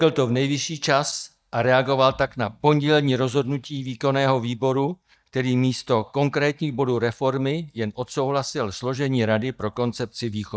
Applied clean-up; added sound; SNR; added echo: neural mask model DeepFilterNet 3.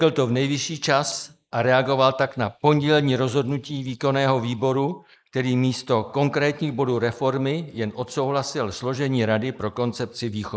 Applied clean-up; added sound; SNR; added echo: neural mask model Resemble Enhance denoiser.